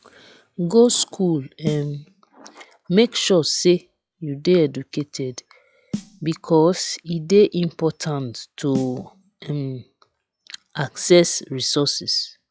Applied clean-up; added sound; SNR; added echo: classical method log-MMSE.